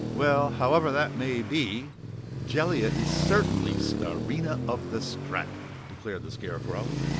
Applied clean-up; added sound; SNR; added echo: none; Traffic noise, roadway noise; 2 dB; none.